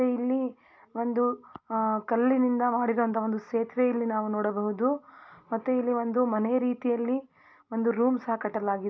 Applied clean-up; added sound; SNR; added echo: none; none; none; none.